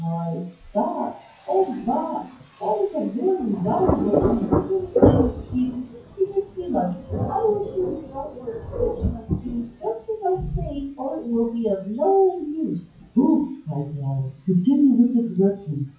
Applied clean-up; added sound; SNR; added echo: classical method WPE with log-MMSE.